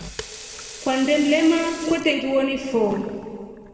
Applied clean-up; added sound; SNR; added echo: none; Sink (filling or washing) / Water tap, faucet; 16 dB; reverberation time 1.9 s.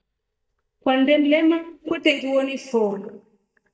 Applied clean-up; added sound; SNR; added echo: neural mask model DeepFilterNet 3.